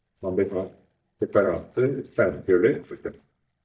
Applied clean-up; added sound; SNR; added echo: neural mask model DeepFilterNet 3.